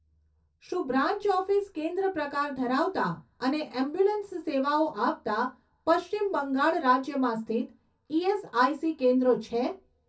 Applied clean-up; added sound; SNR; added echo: none; none; none; reverberation time 0.3 s.